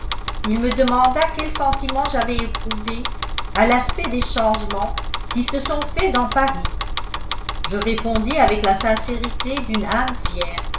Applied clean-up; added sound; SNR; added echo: none; Bicycle; 1 dB; reverberation time 0.2 s.